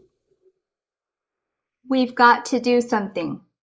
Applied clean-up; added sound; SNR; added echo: neural mask model Resemble Enhance denoiser.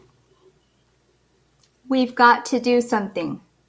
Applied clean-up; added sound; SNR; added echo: none; none; none; none.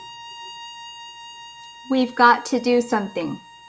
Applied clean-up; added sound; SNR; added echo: none; Bowed string instrument; 18 dB; none.